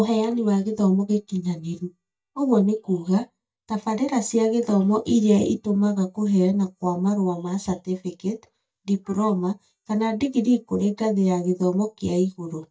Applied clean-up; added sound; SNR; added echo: neural mask model DeepFilterNet 3.